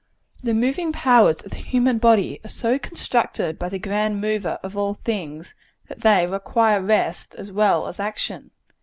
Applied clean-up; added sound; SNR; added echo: none; none; none; none.